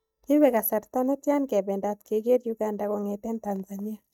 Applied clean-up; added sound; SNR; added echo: neural mask model DeepFilterNet 3.